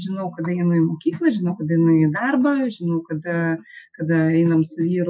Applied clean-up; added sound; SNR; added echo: classical method Wiener filter.